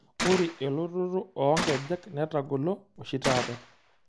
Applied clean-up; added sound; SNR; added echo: none; Gunshot, gunfire; 7 dB; none.